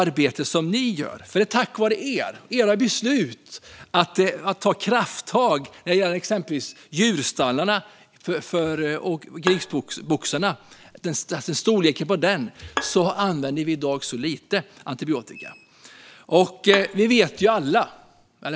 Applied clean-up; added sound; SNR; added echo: none; Bowed string instrument; 13 dB; none.